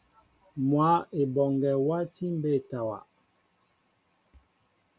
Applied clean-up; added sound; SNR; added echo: none; none; none; none.